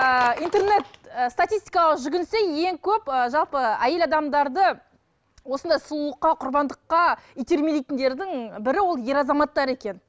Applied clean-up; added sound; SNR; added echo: none; none; none; none.